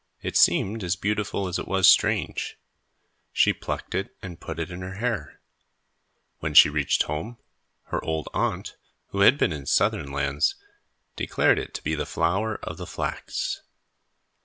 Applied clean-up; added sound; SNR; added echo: none; none; none; none.